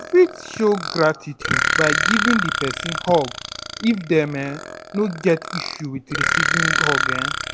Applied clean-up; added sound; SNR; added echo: none; Burping, eructation; 2 dB; none.